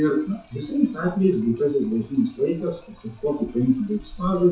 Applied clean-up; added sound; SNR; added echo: classical method WPE with log-MMSE.